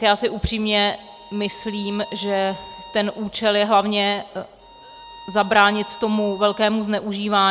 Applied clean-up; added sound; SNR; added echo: none; Bowed string instrument; 19 dB; none.